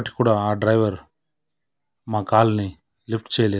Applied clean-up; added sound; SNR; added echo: none; none; none; none.